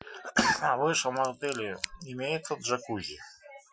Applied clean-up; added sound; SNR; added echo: classical method Wiener filter.